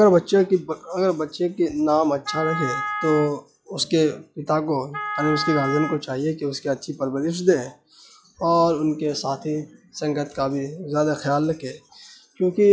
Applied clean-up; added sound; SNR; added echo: classical method log-MMSE.